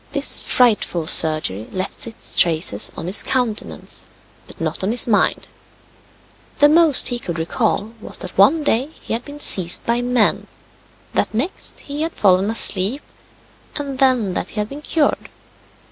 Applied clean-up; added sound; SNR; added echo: none; none; none; none.